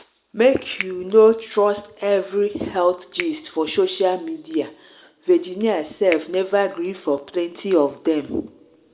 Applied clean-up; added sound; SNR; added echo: none; Finger snapping; 19 dB; reverberation time 1.4 s.